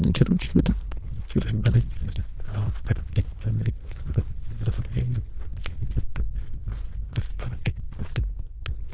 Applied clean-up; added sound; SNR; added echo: neural diffusion model UNIVERSE++.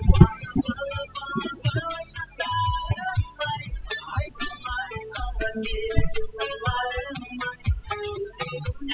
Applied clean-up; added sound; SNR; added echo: classical method spectral subtraction.